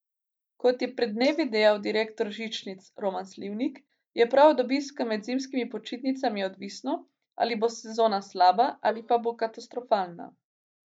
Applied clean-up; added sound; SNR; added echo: neural mask model DeepFilterNet 3.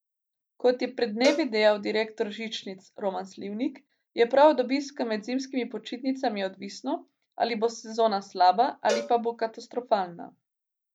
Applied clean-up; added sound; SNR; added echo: none; Cowbell; 11 dB; none.